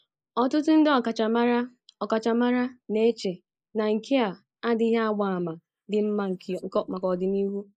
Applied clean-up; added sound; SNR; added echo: neural mask model Resemble Enhance denoiser.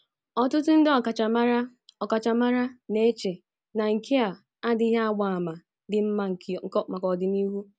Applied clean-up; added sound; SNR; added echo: none; none; none; none.